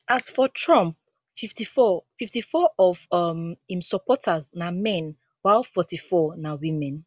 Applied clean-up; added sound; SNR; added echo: none; none; none; none.